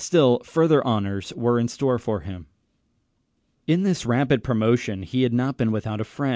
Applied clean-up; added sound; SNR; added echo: none; none; none; none.